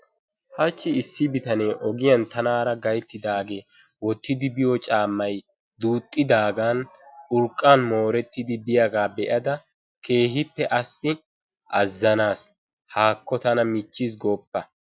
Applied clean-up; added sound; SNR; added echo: none; none; none; none.